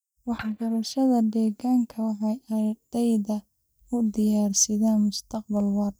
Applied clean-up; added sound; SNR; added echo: neural mask model DeepFilterNet 3.